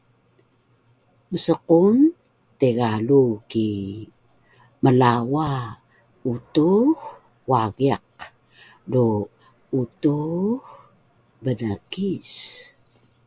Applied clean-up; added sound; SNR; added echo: none; none; none; none.